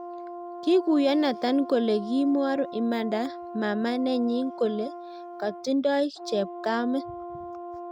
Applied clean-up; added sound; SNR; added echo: none; Brass instrument; 12 dB; none.